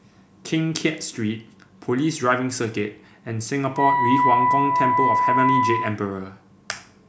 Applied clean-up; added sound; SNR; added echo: none; Wind instrument, woodwind instrument; -5 dB; none.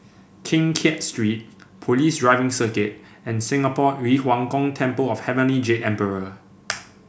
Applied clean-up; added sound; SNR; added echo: none; none; none; none.